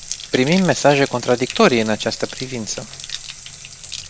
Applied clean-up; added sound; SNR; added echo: none; Bathtub (filling or washing); 13 dB; none.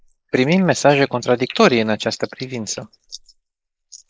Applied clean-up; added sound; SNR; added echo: neural mask model Resemble Enhance denoiser.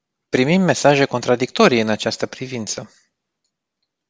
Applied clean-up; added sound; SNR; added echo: none; none; none; none.